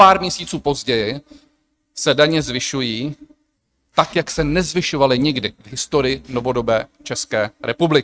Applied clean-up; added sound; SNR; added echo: neural mask model RNNoise.